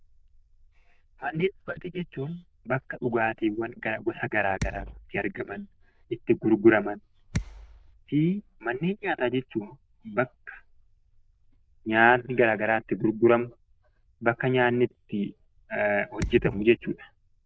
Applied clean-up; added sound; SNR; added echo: neural diffusion model UNIVERSE++.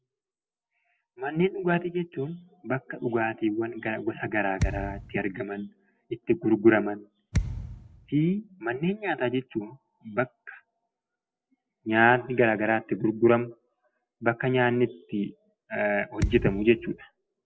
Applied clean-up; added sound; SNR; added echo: none; Thump, thud; 5 dB; none.